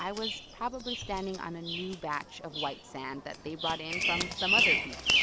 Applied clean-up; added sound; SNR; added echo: none; Bird vocalization, bird call, bird song; -4 dB; none.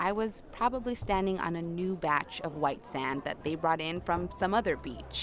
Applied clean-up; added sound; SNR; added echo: none; none; none; none.